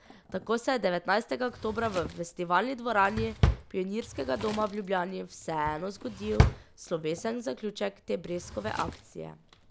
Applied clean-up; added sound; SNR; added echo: none; Drawer open or close; 3 dB; none.